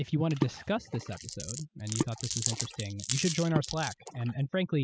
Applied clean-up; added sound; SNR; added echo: classical method spectral subtraction.